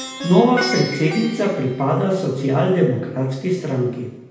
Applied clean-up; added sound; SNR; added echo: none; Plucked string instrument; 13 dB; reverberation time 0.9 s.